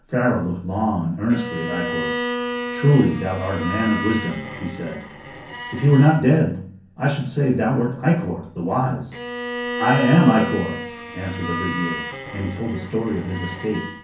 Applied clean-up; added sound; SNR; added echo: none; Bowed string instrument; 9 dB; reverberation time 0.6 s.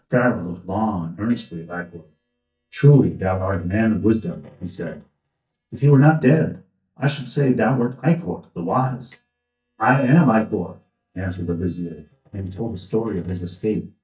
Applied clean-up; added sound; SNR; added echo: neural mask model DeepFilterNet 3.